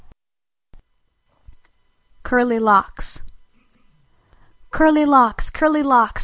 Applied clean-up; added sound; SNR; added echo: none; none; none; none.